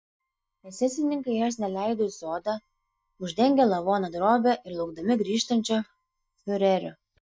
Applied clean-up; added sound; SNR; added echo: neural mask model DeepFilterNet 3.